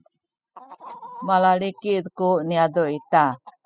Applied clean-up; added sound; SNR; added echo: classical method spectral subtraction.